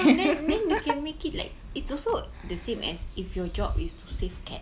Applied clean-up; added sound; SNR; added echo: none; none; none; none.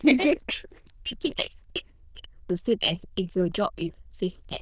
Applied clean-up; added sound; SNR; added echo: neural diffusion model UNIVERSE++.